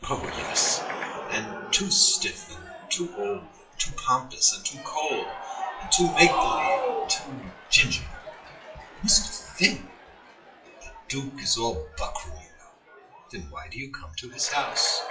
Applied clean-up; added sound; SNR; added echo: classical method WPE with log-MMSE.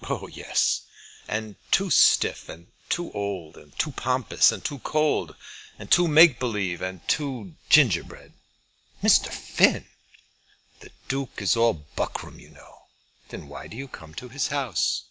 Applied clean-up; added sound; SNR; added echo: none; none; none; none.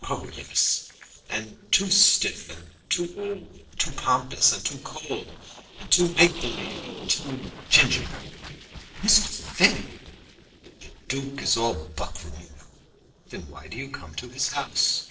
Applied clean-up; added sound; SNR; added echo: neural separator model SepFormer DNS4.